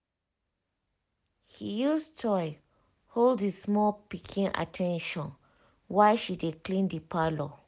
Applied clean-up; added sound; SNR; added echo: none; none; none; none.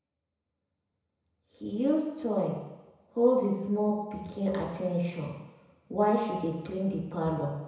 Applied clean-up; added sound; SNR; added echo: none; none; none; reverberation time 1.0 s.